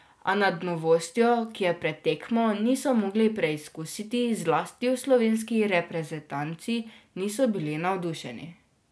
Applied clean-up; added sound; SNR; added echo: none; none; none; none.